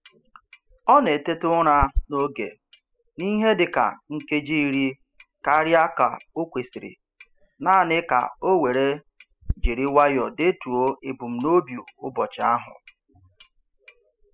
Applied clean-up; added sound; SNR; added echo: classical method spectral subtraction.